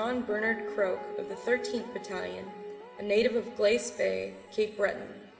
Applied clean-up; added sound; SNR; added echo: none; Guitar; 12 dB; reverberation time 2.7 s.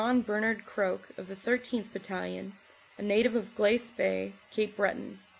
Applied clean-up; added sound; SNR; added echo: none; none; none; none.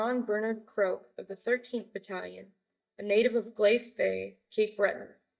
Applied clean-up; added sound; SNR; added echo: neural mask model DeepFilterNet 3.